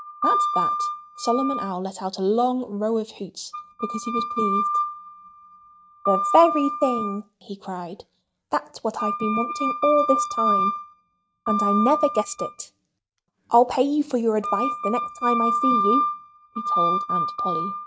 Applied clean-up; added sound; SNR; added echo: neural mask model RNNoise.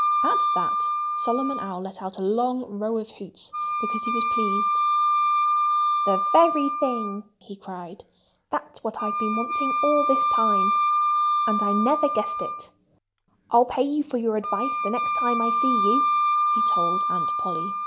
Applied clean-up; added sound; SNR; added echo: none; Wind instrument, woodwind instrument; -3 dB; none.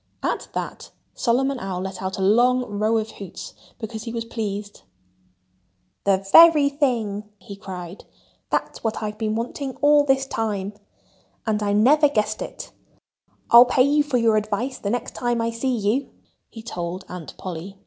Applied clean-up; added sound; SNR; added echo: none; none; none; none.